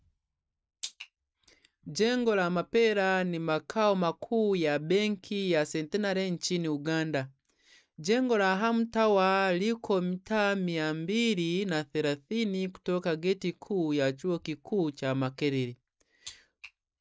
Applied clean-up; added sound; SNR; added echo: none; none; none; none.